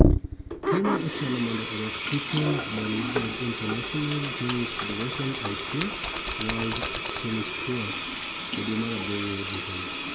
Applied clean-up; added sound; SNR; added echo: none; Sink (filling or washing); -2 dB; reverberation time 1.1 s.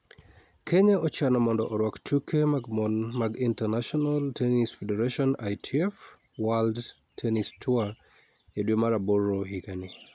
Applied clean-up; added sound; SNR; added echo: none; none; none; none.